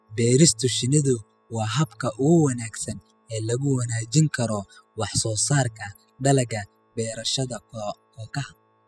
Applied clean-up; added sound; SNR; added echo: classical method spectral subtraction.